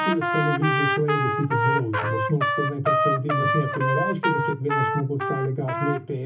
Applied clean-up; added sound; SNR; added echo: none; Trumpet; -1 dB; reverberation time 0.3 s.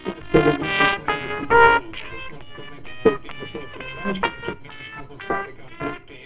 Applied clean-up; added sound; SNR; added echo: neural separator model SepFormer WHAMR!.